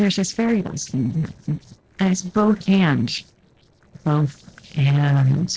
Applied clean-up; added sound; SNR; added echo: neural separator model SepFormer DNS4.